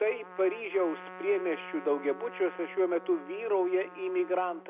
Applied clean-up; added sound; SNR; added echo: none; Trumpet; 16 dB; none.